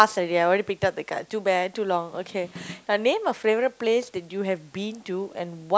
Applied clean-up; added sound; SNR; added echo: none; Snare drum; 20 dB; none.